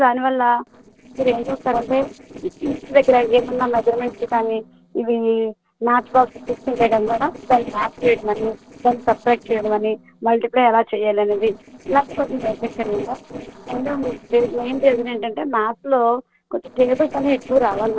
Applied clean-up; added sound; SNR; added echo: neural separator model SepFormer DNS4.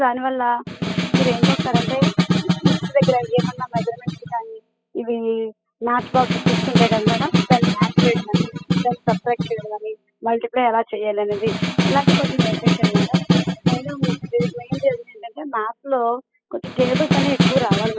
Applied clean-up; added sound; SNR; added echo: classical method spectral subtraction.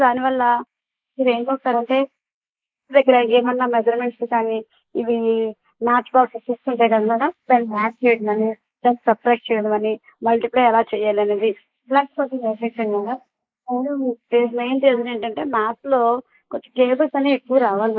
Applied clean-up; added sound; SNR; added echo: neural mask model Resemble Enhance denoiser.